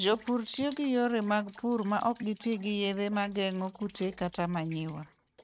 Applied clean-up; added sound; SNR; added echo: neural mask model RNNoise.